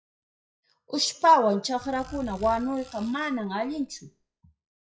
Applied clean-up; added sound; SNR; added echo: classical method WPE with log-MMSE.